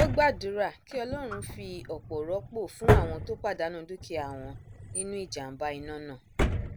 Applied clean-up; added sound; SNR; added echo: none; Drawer open or close; -1 dB; none.